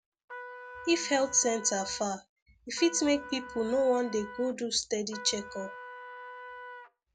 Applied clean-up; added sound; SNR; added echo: none; Trumpet; 14 dB; none.